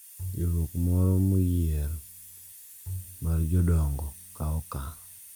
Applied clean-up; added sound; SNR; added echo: none; Bowed string instrument + Hiss; 16 dB; none.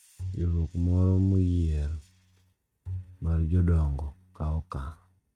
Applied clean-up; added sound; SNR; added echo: neural mask model RNNoise.